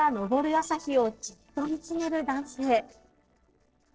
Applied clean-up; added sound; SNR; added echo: neural separator model SepFormer DNS4.